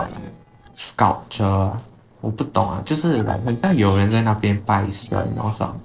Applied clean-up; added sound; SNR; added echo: neural separator model SepFormer DNS4.